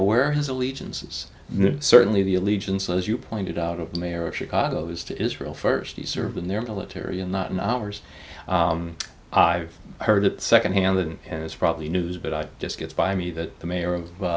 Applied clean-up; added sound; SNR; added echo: none; none; none; none.